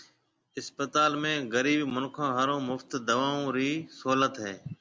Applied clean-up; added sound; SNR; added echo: none; none; none; none.